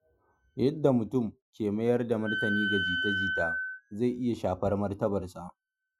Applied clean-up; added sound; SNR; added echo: classical method Wiener filter.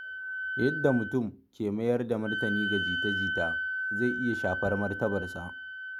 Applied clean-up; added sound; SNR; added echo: none; Wind instrument, woodwind instrument; 3 dB; none.